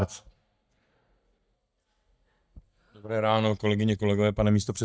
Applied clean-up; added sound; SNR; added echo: neural mask model DeepFilterNet 3.